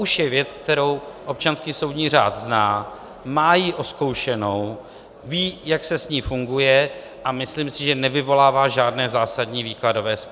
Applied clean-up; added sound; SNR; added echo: none; none; none; none.